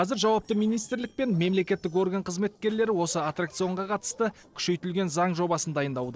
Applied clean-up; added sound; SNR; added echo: neural separator model SepFormer DNS4.